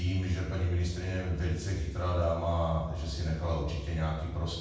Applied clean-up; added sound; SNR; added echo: none; none; none; reverberation time 1.2 s.